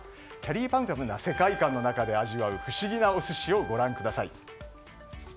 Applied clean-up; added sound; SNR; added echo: none; Trumpet; 11 dB; none.